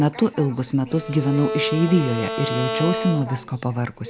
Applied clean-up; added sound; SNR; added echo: none; Bowed string instrument; 7 dB; none.